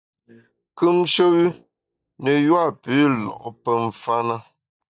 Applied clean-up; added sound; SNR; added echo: neural mask model DeepFilterNet 3.